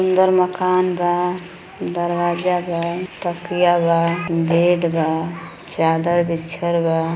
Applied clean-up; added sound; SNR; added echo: none; none; none; none.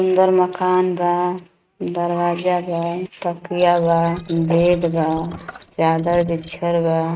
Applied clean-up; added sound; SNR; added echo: neural mask model RNNoise.